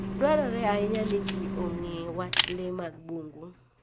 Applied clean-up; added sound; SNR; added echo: none; Engine + Camera; 2 dB; none.